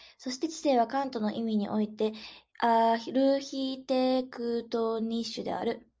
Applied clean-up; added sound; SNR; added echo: none; none; none; none.